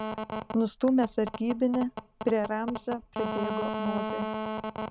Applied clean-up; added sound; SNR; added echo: none; Telephone; 5 dB; none.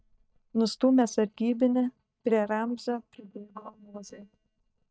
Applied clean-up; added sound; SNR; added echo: neural mask model DeepFilterNet 3.